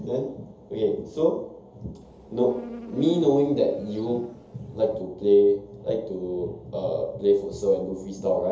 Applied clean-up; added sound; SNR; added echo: none; Insect; 18 dB; reverberation time 0.7 s.